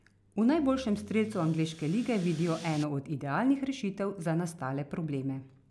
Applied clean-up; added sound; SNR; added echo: none; Accelerating, revving, vroom / Car; 18 dB; none.